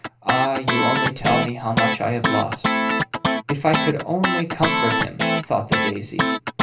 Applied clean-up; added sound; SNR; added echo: none; Guitar; -2 dB; reverberation time 0.3 s.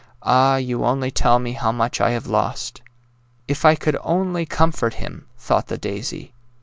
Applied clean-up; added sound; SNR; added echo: none; none; none; none.